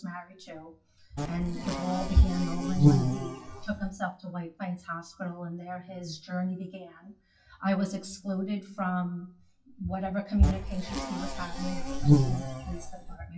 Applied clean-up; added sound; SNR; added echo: classical method WPE with log-MMSE.